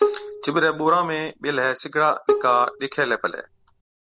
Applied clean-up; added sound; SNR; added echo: none; Bowed string instrument; 5 dB; none.